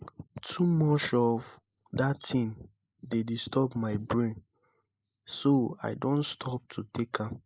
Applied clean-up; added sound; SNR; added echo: neural mask model Resemble Enhance denoiser.